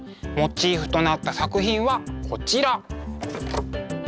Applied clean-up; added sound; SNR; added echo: none; none; none; none.